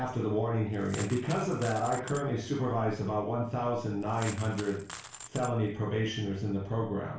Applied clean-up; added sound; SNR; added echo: none; Coin (dropping); 15 dB; reverberation time 0.4 s.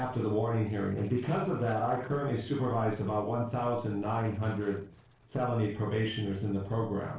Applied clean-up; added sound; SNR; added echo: neural separator model SepFormer DNS4.